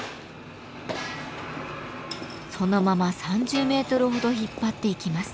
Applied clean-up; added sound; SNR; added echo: none; Guitar; 12 dB; none.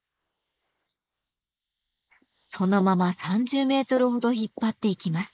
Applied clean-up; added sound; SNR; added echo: neural mask model Resemble Enhance denoiser.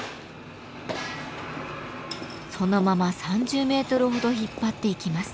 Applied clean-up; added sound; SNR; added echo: none; none; none; none.